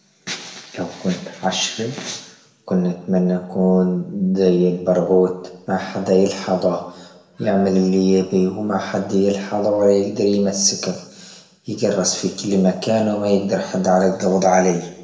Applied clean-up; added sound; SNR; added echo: none; none; none; reverberation time 0.8 s.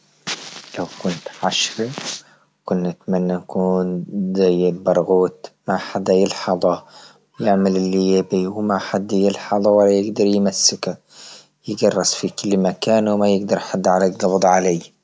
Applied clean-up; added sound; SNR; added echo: none; none; none; none.